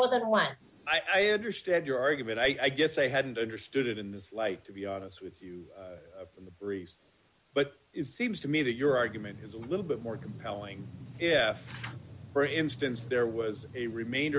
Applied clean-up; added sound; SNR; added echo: none; none; none; none.